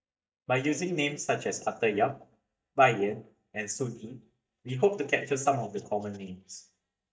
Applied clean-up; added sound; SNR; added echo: neural mask model DeepFilterNet 3.